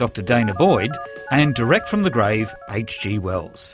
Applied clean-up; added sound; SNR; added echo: none; Wind instrument, woodwind instrument + Telephone; 15 dB; none.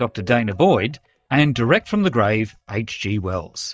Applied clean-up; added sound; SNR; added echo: neural mask model DeepFilterNet 3.